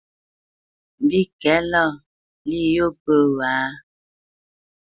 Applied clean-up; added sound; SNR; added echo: none; none; none; none.